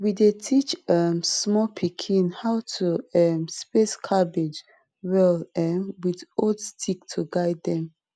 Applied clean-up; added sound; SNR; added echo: none; none; none; none.